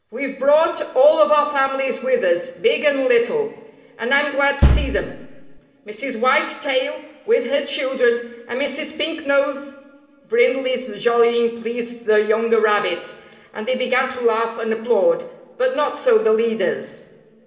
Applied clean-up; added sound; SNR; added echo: none; Bass drum; -1 dB; reverberation time 2.7 s.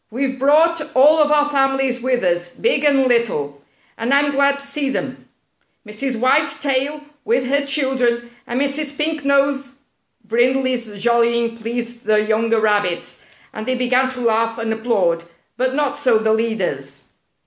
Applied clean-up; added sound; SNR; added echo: none; none; none; none.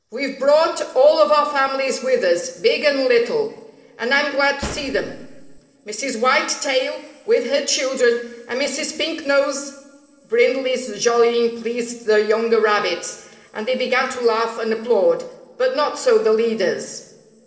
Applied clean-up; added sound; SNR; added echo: neural separator model SepFormer DNS4.